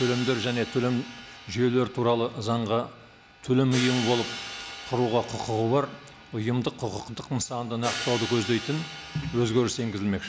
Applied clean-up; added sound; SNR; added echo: none; Hi-hat; 12 dB; none.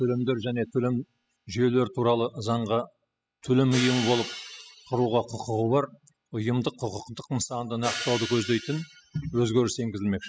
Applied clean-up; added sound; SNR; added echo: classical method spectral subtraction.